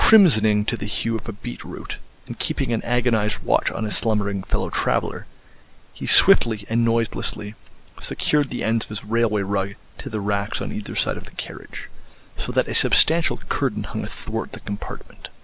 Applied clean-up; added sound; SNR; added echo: none; none; none; none.